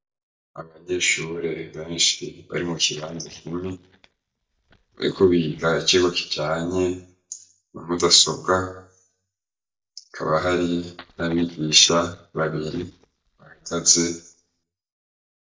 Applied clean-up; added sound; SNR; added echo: neural mask model DeepFilterNet 3.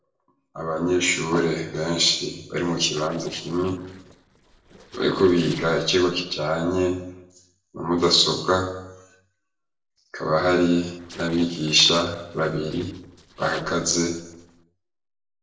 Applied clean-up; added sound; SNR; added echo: neural separator model SepFormer DNS4.